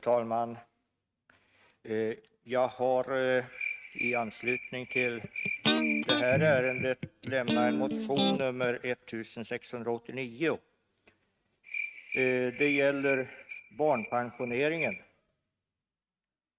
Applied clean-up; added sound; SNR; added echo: neural mask model RNNoise.